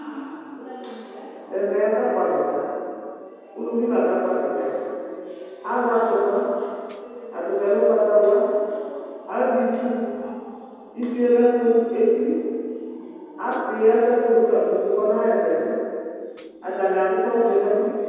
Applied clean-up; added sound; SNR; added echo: none; Tambourine; 20 dB; reverberation time 2.1 s.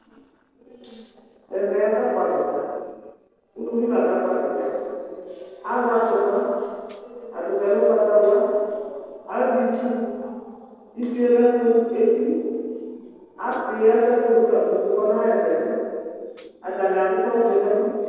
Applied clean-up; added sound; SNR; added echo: neural separator model SepFormer DNS4.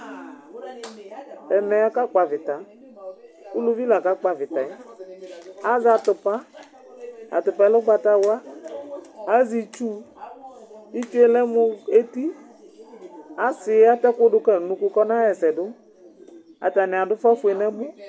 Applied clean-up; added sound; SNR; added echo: none; none; none; none.